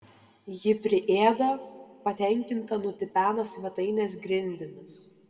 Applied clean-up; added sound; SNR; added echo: none; none; none; reverberation time 1.4 s.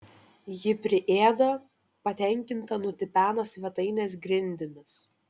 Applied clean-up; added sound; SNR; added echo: none; none; none; none.